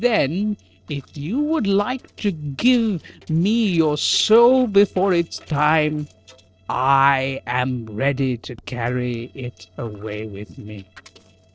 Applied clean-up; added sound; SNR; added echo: neural separator model SepFormer DNS4.